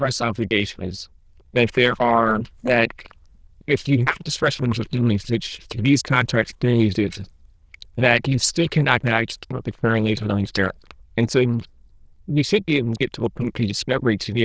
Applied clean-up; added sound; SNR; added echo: neural diffusion model UNIVERSE++.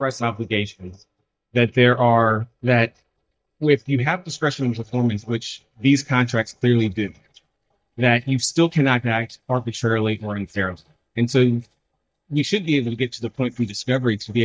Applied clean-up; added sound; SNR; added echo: neural mask model DeepFilterNet 3.